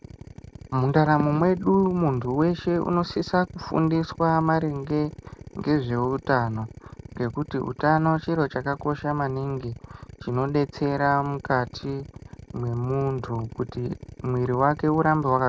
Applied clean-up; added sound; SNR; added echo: none; Drill; 17 dB; none.